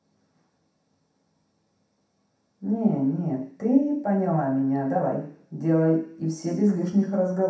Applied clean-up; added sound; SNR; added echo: none; none; none; reverberation time 0.7 s.